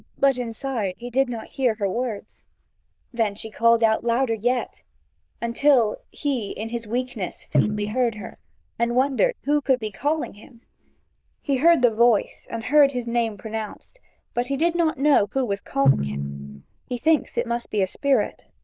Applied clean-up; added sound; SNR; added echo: neural diffusion model UNIVERSE++.